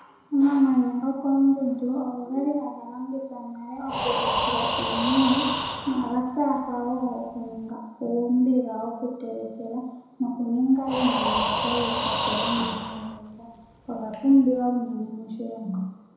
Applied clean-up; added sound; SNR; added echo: none; Breathing; 3 dB; reverberation time 1.0 s.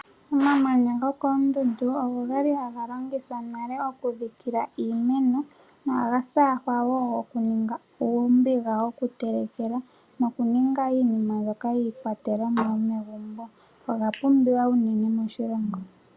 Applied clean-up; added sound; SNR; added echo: none; none; none; none.